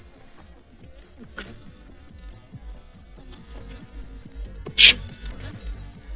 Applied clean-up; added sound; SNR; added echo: neural mask model DeepFilterNet 3.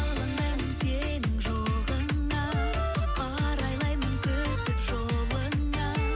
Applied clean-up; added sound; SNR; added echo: none; none; none; none.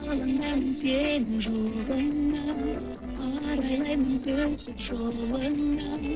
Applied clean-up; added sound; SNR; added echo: neural separator model SepFormer DNS4.